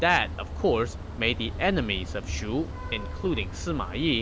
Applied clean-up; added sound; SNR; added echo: none; Vehicle horn, car horn, honking; 7 dB; none.